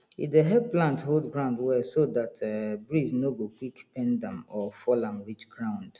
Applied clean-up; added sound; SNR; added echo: none; none; none; none.